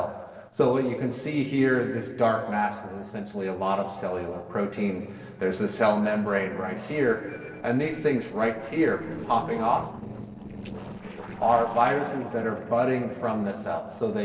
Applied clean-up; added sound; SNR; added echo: neural separator model SepFormer DNS4.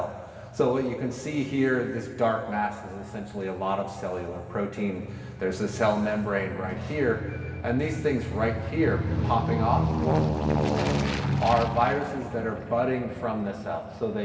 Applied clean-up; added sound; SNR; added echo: none; Aircraft; 3 dB; reverberation time 2.2 s.